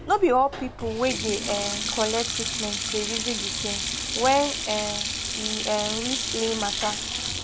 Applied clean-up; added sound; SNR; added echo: none; Sink (filling or washing); 2 dB; none.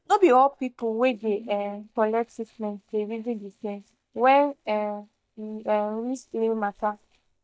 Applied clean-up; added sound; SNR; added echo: neural mask model DeepFilterNet 3.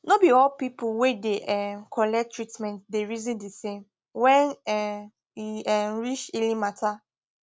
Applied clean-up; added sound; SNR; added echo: none; none; none; none.